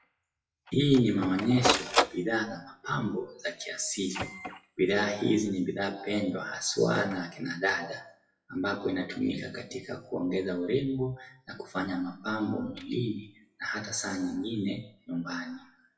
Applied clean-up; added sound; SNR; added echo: classical method WPE with log-MMSE.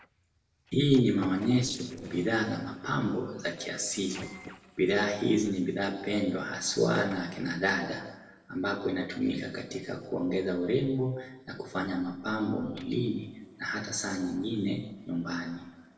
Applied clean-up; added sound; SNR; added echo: neural separator model SepFormer DNS4.